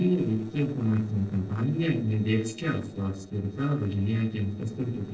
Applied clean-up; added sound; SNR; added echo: neural separator model SepFormer DNS4.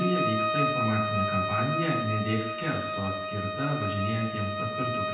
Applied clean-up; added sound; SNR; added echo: none; Bowed string instrument; 0 dB; reverberation time 0.9 s.